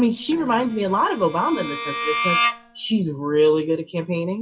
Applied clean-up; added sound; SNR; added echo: classical method WPE with log-MMSE.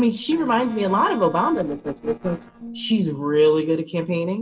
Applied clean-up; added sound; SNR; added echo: neural separator model SepFormer DNS4.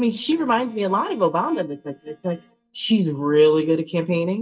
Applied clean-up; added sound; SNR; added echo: neural mask model DeepFilterNet 3.